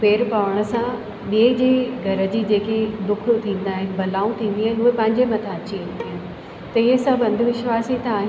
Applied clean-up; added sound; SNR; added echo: none; Bowed string instrument; 19 dB; none.